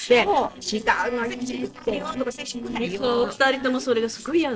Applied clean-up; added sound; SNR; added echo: neural separator model SepFormer DNS4.